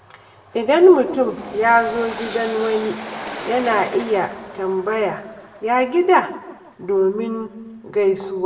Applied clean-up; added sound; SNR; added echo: none; Train; 16 dB; reverberation time 0.9 s.